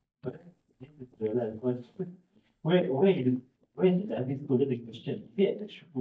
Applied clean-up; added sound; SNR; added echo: neural mask model DeepFilterNet 3.